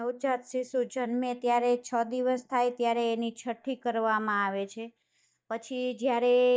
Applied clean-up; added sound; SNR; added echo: neural mask model DeepFilterNet 3.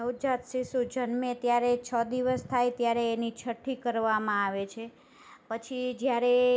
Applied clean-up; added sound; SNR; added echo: none; none; none; none.